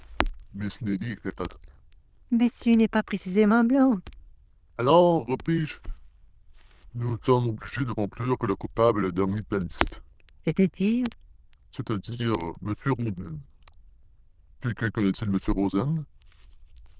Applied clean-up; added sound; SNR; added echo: neural diffusion model UNIVERSE++.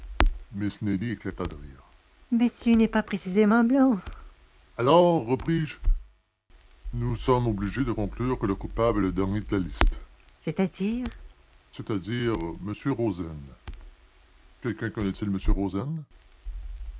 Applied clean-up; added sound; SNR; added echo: none; Crackle; 6 dB; none.